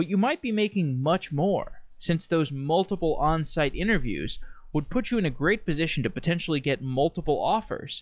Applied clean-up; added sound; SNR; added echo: classical method log-MMSE.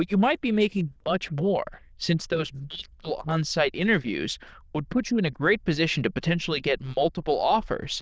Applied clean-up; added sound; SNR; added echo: neural diffusion model UNIVERSE++.